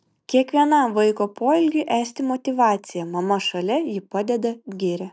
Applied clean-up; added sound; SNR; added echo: none; none; none; none.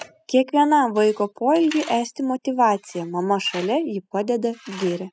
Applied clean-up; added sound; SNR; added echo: classical method spectral subtraction.